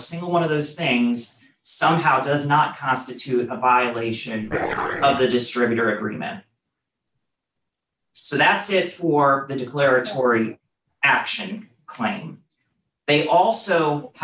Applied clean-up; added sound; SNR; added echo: none; Dog; 5 dB; none.